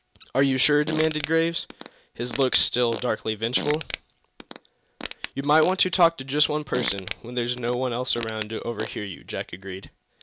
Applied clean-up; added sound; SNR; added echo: none; Fart; 10 dB; none.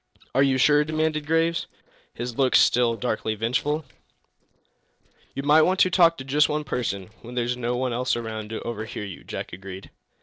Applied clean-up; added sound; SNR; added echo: neural separator model SepFormer DNS4.